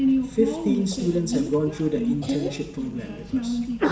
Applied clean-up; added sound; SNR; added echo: none; Sneeze; -1 dB; reverberation time 0.7 s.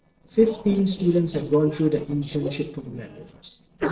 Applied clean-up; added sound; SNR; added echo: neural separator model SepFormer DNS4.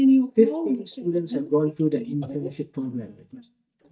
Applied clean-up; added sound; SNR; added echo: neural mask model DeepFilterNet 3.